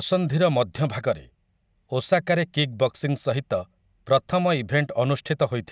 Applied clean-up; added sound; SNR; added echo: none; none; none; none.